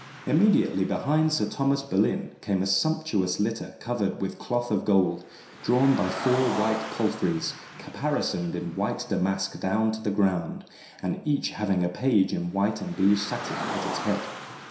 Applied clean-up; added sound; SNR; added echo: none; Car; 13 dB; reverberation time 0.7 s.